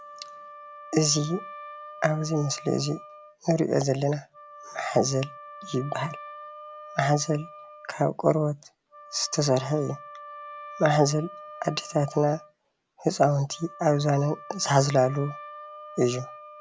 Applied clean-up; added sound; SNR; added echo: none; Wind instrument, woodwind instrument; 16 dB; none.